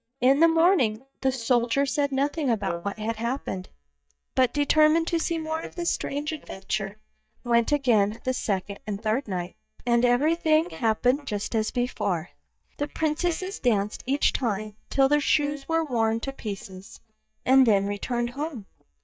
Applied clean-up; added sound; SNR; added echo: neural mask model DeepFilterNet 3.